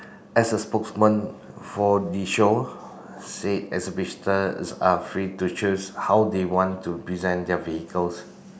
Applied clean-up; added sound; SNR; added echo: none; none; none; none.